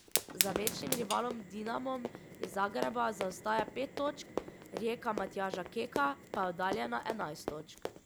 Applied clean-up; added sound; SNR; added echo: none; Fire + Run; 4 dB; none.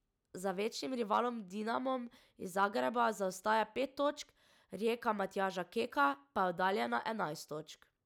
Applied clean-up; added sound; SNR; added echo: none; none; none; none.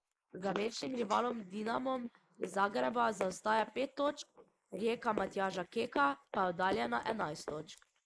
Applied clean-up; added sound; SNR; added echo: neural mask model Resemble Enhance denoiser.